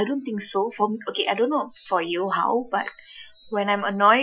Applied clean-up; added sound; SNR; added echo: classical method Wiener filter.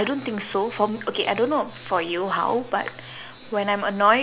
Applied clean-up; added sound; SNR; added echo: none; none; none; none.